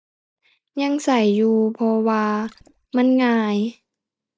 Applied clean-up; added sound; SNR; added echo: neural mask model DeepFilterNet 3.